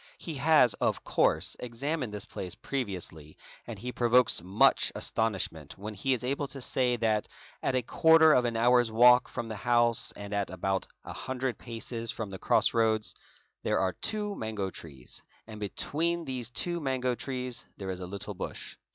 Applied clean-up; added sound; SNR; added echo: none; none; none; none.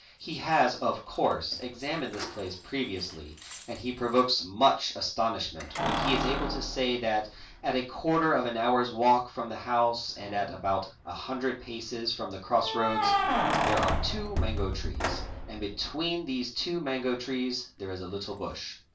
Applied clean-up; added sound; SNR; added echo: none; Keys jangling; 5 dB; reverberation time 0.2 s.